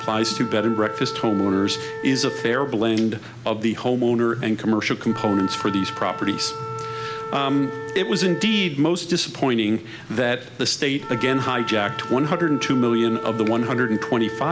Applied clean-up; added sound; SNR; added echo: none; Wind instrument, woodwind instrument; 11 dB; none.